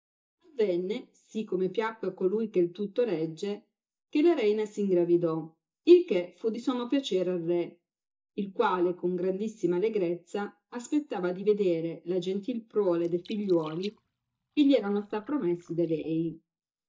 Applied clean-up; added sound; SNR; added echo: neural mask model DeepFilterNet 3.